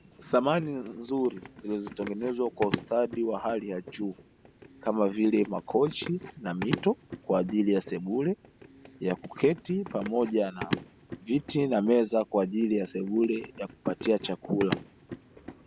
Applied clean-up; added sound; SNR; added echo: none; Run; 12 dB; none.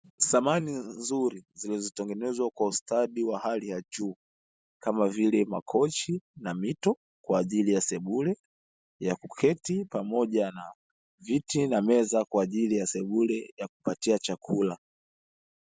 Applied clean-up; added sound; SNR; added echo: none; none; none; none.